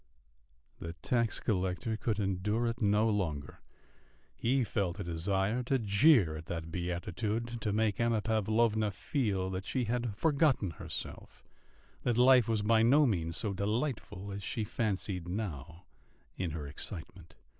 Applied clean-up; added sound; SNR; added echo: none; none; none; none.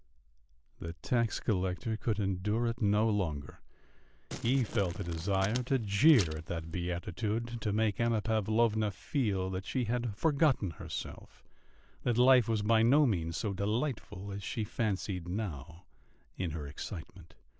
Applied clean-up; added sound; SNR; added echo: none; Crumpling, crinkling; 13 dB; none.